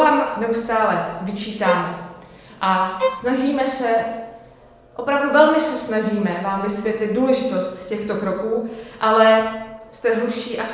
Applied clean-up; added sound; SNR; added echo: none; Bowed string instrument; 7 dB; reverberation time 0.9 s.